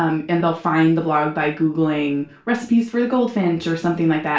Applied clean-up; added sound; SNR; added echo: none; none; none; reverberation time 0.3 s.